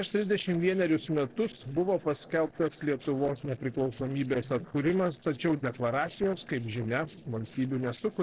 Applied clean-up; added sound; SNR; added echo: neural separator model SepFormer DNS4.